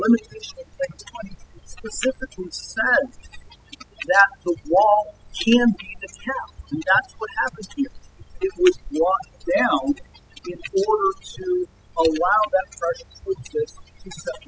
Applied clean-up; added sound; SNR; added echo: classical method spectral subtraction.